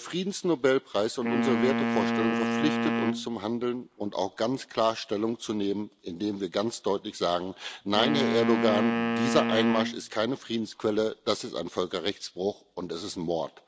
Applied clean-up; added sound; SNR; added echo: none; Wind instrument, woodwind instrument; 1 dB; none.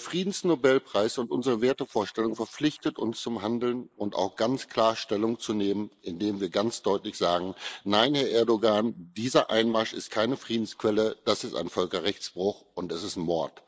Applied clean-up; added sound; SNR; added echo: neural mask model Resemble Enhance denoiser.